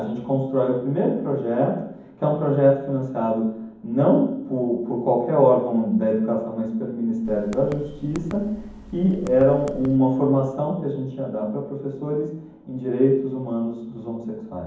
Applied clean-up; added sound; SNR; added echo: none; Typing; 17 dB; reverberation time 1.2 s.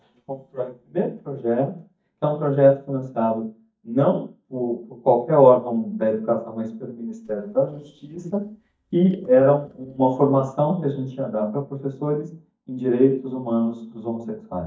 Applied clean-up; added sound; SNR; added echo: neural mask model DeepFilterNet 3.